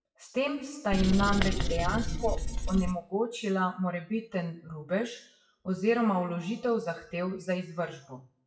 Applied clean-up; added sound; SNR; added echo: classical method WPE with log-MMSE.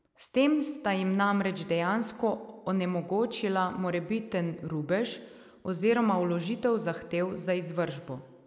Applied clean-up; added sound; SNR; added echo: none; none; none; none.